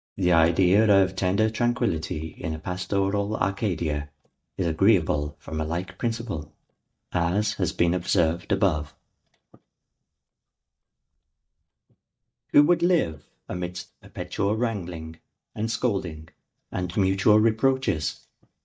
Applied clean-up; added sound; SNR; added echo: neural mask model DeepFilterNet 3.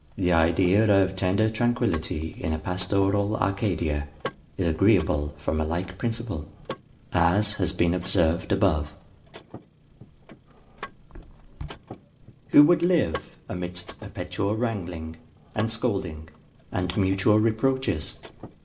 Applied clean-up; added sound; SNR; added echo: none; Mechanisms / Car; 19 dB; reverberation time 0.5 s.